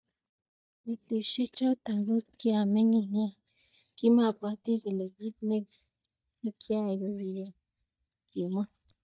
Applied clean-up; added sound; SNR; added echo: neural mask model DeepFilterNet 3.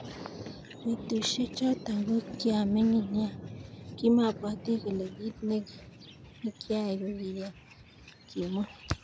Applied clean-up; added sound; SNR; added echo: none; Thunder; 14 dB; none.